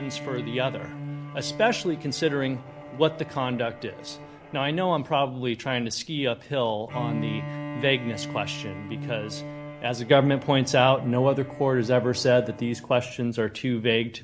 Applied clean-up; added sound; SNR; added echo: none; Bowed string instrument; 13 dB; none.